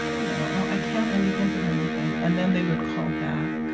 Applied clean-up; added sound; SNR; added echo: none; Electric guitar; 1 dB; reverberation time 0.8 s.